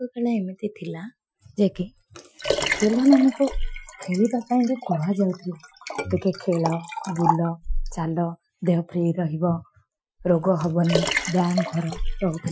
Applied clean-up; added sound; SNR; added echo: classical method Wiener filter.